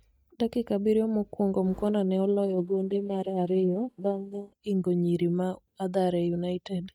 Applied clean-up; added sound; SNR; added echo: neural mask model DeepFilterNet 3.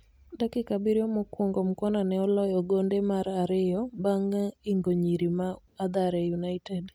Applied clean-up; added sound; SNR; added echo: none; none; none; none.